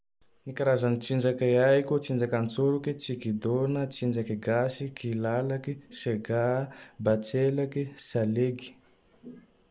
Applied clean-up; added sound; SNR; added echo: none; none; none; none.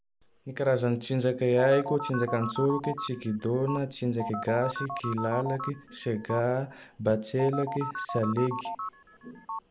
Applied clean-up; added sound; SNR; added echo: none; Telephone; 8 dB; none.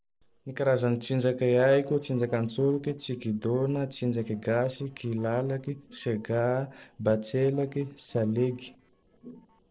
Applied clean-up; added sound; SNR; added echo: neural separator model SepFormer DNS4.